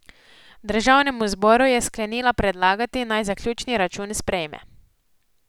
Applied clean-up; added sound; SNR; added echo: none; none; none; none.